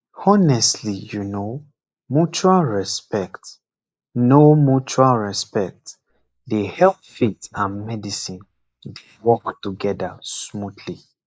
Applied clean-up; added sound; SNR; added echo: neural mask model Resemble Enhance denoiser.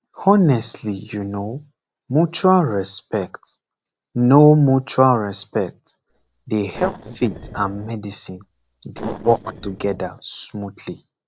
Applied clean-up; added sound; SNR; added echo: neural separator model SepFormer DNS4.